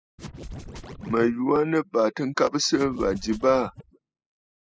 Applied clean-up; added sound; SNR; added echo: classical method spectral subtraction.